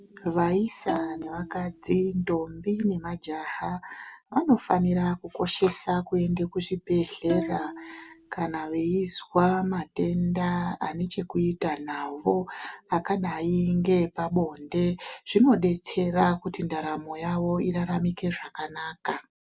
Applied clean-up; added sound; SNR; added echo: none; Bowed string instrument; 9 dB; none.